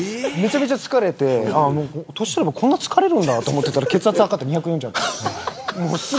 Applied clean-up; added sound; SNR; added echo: none; none; none; none.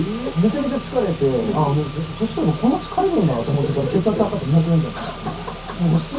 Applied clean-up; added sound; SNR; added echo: none; Engine / Car; 12 dB; reverberation time 0.3 s.